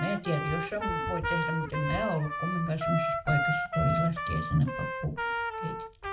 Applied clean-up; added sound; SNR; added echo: none; Trumpet; 1 dB; reverberation time 0.4 s.